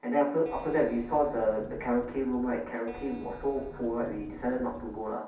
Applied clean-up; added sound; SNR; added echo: none; Keyboard (musical); 16 dB; reverberation time 0.6 s.